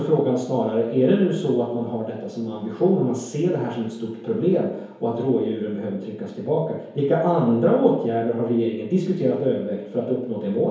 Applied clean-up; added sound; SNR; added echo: none; none; none; reverberation time 1.0 s.